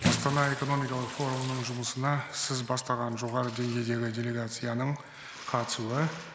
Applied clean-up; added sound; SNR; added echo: none; Bathtub (filling or washing) / Splash, splatter; 9 dB; none.